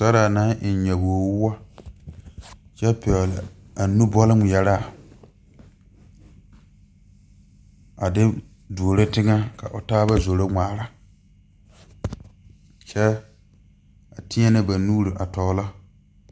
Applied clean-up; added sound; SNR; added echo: none; none; none; none.